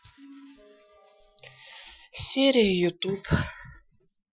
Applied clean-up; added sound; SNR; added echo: classical method Wiener filter.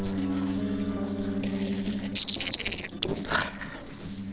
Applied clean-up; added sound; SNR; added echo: neural separator model SepFormer DNS4.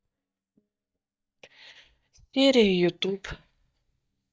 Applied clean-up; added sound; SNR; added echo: neural mask model DeepFilterNet 3.